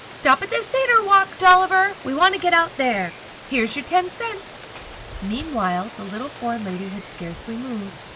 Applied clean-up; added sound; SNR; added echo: none; Rain; 16 dB; none.